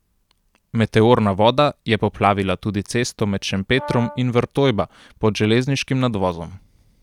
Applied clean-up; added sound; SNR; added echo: none; Brass instrument; 14 dB; none.